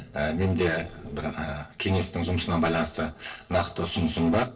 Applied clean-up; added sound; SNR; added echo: neural separator model SepFormer DNS4.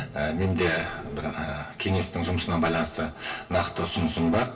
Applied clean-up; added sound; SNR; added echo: none; Toilet flush; 18 dB; reverberation time 0.2 s.